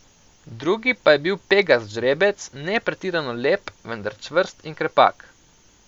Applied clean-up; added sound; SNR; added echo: none; none; none; none.